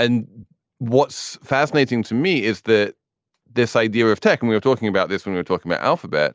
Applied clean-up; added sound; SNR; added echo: none; none; none; none.